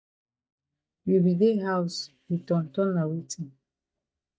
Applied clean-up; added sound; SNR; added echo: neural mask model DeepFilterNet 3.